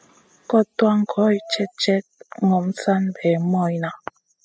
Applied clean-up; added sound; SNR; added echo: classical method spectral subtraction.